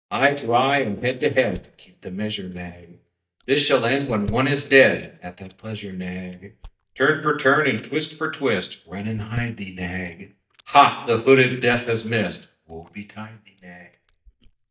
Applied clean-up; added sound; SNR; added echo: neural mask model DeepFilterNet 3.